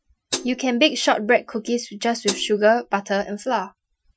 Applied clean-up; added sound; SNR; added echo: classical method Wiener filter.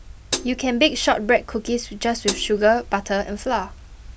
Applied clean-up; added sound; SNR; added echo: none; Hi-hat; 11 dB; none.